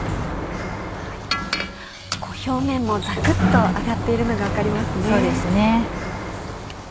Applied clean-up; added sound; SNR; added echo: none; Sliding door; 1 dB; none.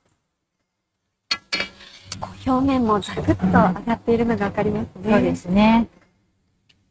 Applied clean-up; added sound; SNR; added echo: neural mask model RNNoise.